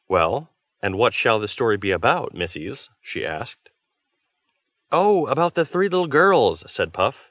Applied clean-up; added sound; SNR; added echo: none; none; none; none.